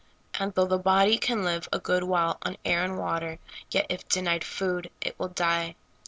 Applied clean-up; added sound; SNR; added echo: none; none; none; none.